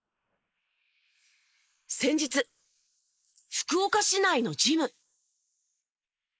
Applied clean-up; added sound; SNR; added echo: neural mask model Resemble Enhance denoiser.